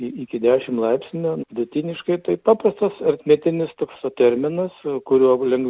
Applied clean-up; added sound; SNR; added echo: none; none; none; none.